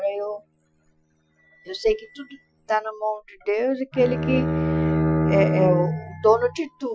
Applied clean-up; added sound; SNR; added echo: classical method Wiener filter.